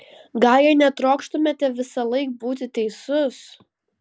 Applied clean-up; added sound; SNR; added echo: none; none; none; none.